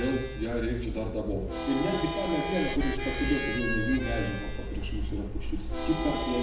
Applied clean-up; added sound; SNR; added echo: none; Harmonica; 7 dB; reverberation time 0.7 s.